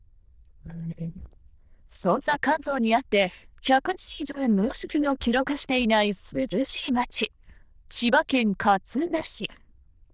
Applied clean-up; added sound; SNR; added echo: neural diffusion model UNIVERSE++.